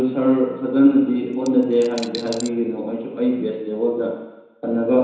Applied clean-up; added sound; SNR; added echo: none; Coin (dropping); 17 dB; reverberation time 1.0 s.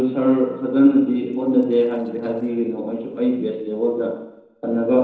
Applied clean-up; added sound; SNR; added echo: neural separator model SepFormer DNS4.